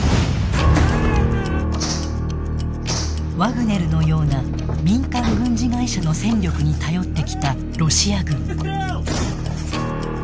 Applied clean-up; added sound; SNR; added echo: none; none; none; none.